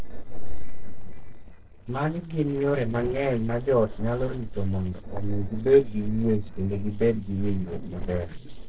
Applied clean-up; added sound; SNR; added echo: neural separator model SepFormer DNS4.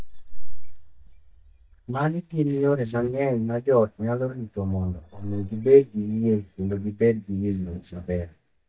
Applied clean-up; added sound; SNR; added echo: neural mask model DeepFilterNet 3.